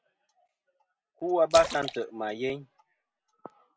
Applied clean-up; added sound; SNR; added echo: none; Splash, splatter; 10 dB; none.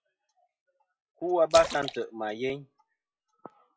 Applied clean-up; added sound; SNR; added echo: classical method log-MMSE.